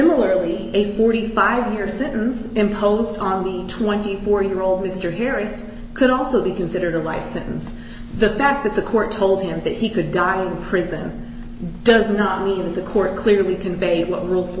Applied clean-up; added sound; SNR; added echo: none; none; none; none.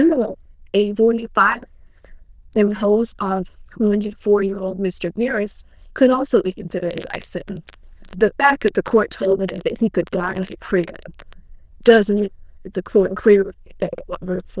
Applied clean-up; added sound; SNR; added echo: neural diffusion model UNIVERSE++.